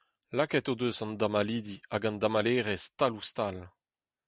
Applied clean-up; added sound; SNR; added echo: none; none; none; none.